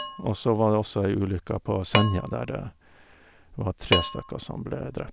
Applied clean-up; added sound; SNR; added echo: none; Dishes, pots, and pans; 7 dB; none.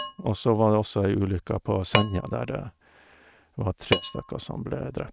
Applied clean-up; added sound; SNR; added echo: neural mask model RNNoise.